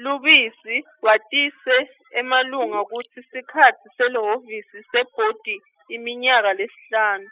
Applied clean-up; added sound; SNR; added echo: classical method spectral subtraction.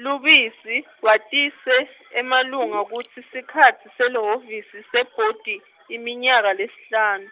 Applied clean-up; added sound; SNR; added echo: none; Gurgling; 15 dB; none.